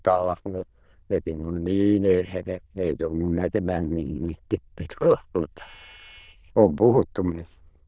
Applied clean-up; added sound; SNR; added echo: neural diffusion model UNIVERSE++.